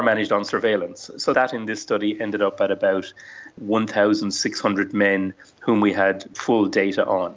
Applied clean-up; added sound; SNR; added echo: none; none; none; none.